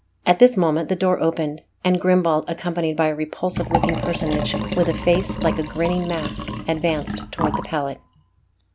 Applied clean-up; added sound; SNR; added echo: none; Liquid; 7 dB; none.